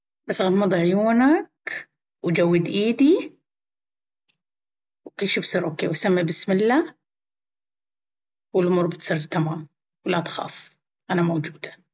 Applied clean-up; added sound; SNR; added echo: none; none; none; none.